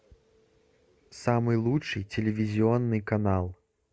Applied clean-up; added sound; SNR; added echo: none; none; none; none.